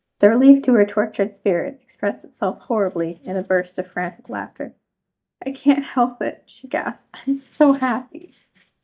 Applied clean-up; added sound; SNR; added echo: neural mask model DeepFilterNet 3.